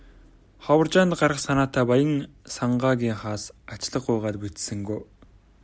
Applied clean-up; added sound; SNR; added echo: none; none; none; none.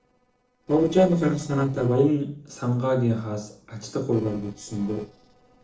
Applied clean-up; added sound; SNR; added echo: neural separator model SepFormer DNS4.